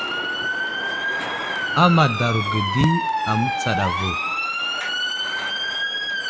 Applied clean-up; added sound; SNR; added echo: none; Motor vehicle (road) / Siren; 0 dB; none.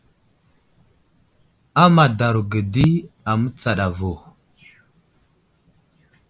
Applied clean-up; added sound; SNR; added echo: none; none; none; none.